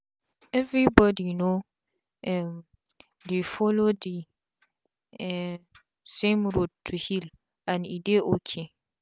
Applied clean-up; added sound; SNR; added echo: none; none; none; none.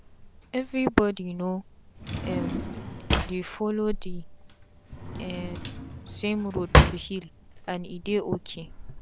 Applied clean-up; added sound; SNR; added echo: none; Drawer open or close; -1 dB; none.